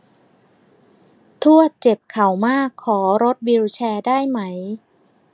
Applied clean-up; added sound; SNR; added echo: none; none; none; none.